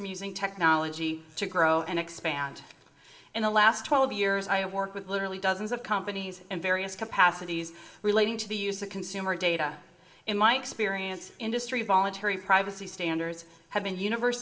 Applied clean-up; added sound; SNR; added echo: none; none; none; reverberation time 0.7 s.